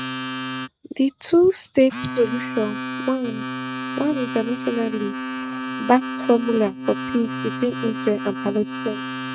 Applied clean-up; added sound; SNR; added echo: neural mask model RNNoise.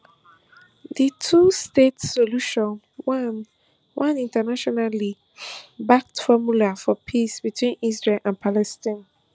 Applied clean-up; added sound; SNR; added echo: none; none; none; none.